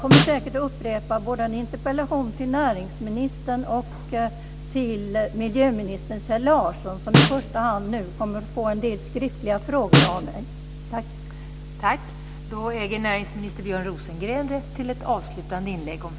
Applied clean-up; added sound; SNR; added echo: none; Snare drum; -5 dB; none.